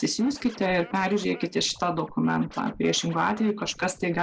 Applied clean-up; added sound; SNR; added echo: none; Scratching (performance technique); 20 dB; none.